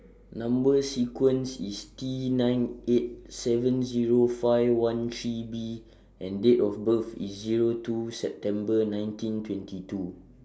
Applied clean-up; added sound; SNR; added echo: none; none; none; none.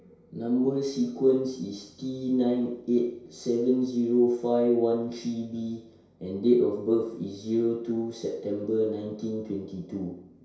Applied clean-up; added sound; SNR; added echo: none; none; none; reverberation time 0.6 s.